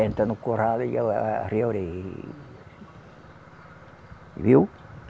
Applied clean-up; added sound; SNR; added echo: none; none; none; none.